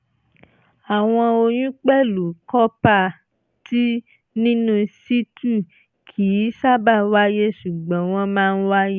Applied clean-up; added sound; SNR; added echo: none; none; none; none.